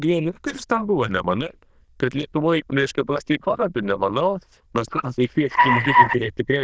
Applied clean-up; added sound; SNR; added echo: neural diffusion model UNIVERSE++.